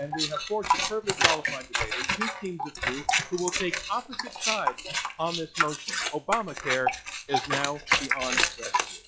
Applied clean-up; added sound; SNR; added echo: classical method log-MMSE.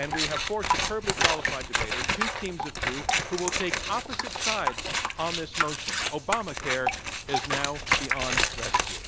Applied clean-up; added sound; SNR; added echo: none; Scissors + Drip; -5 dB; none.